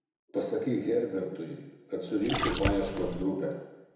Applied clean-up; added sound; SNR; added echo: none; Splash, splatter; 1 dB; reverberation time 1.0 s.